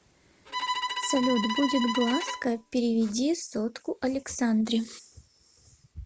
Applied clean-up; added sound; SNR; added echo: none; Bowed string instrument; 4 dB; none.